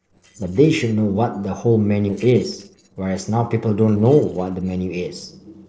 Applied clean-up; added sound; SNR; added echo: neural separator model SepFormer DNS4.